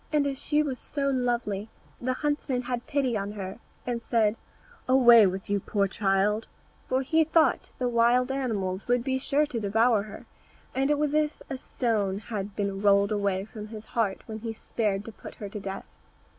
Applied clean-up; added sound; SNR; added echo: none; none; none; none.